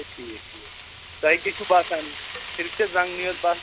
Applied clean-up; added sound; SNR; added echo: none; Frying (food); 6 dB; none.